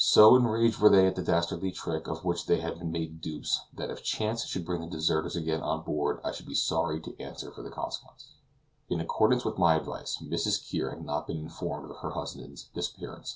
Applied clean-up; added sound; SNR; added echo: none; none; none; none.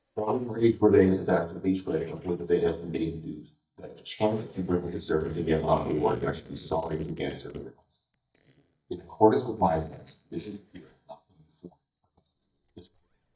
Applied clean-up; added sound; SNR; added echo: neural mask model DeepFilterNet 3.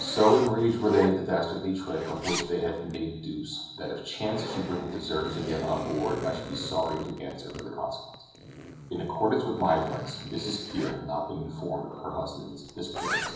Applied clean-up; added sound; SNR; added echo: none; Zipper (clothing); 11 dB; reverberation time 0.9 s.